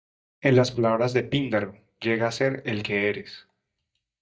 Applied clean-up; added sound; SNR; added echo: neural mask model DeepFilterNet 3.